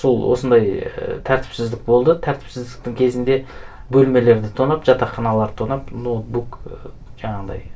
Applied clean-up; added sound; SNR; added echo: none; Bird; 16 dB; reverberation time 0.2 s.